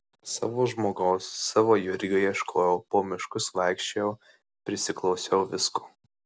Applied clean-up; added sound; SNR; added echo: none; none; none; none.